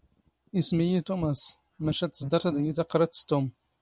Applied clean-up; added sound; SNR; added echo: none; none; none; none.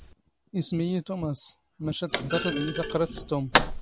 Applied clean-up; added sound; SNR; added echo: none; Thump, thud; 2 dB; none.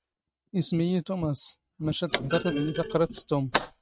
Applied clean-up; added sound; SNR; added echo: neural mask model RNNoise.